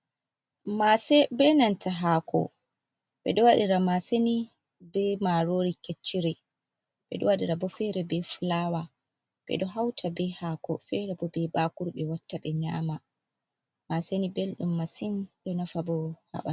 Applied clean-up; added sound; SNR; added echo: none; none; none; none.